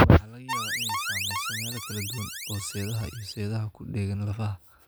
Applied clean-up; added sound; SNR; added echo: none; Alarm; 6 dB; none.